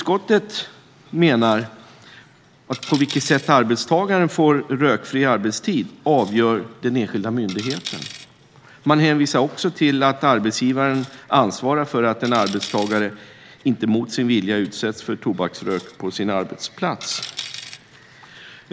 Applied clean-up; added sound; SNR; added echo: none; Coin (dropping); 19 dB; none.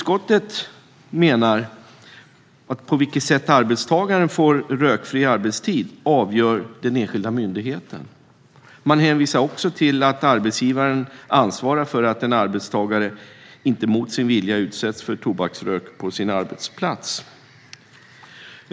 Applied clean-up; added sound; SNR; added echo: none; none; none; none.